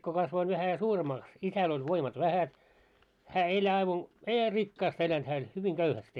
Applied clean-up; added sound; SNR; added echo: none; none; none; none.